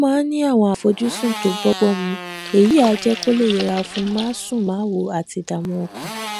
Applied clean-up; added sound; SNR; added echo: none; Motorcycle + Splash, splatter; 13 dB; none.